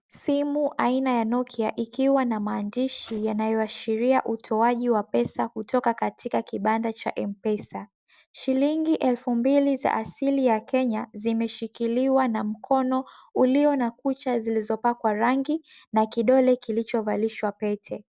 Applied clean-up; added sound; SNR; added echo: neural separator model SepFormer DNS4.